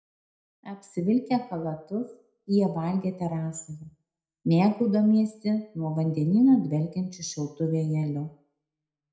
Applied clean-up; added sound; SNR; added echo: none; none; none; reverberation time 0.4 s.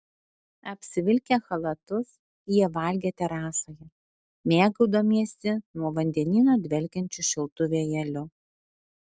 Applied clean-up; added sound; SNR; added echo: none; none; none; none.